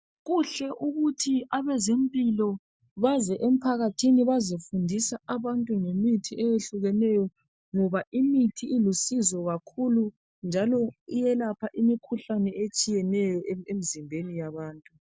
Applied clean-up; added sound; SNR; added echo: none; none; none; none.